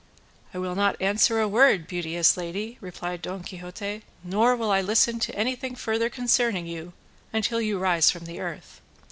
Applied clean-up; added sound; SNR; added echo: none; none; none; none.